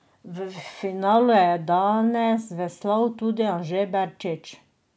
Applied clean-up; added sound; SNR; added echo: none; none; none; none.